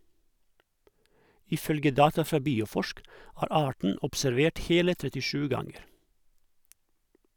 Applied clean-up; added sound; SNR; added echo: none; none; none; none.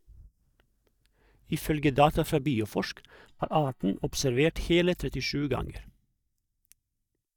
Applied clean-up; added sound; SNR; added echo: neural mask model DeepFilterNet 3.